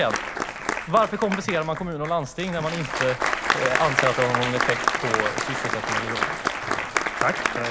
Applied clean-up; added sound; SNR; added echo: none; Applause; 0 dB; none.